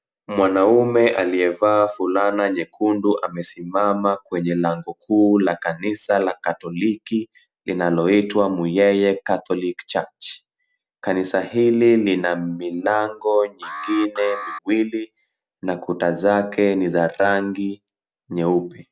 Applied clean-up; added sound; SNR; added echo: none; Alarm; 13 dB; none.